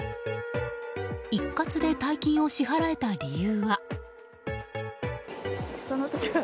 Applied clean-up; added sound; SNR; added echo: none; Wind instrument, woodwind instrument; 14 dB; none.